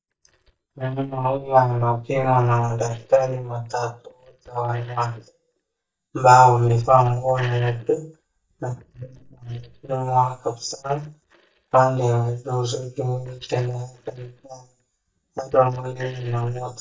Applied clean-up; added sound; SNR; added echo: neural mask model DeepFilterNet 3.